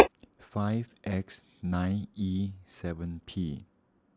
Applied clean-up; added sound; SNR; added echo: none; Writing; 0 dB; none.